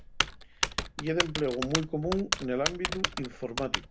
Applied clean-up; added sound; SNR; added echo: none; Typing; 1 dB; none.